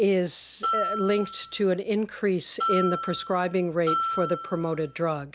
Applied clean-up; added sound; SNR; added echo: none; Bell; 4 dB; none.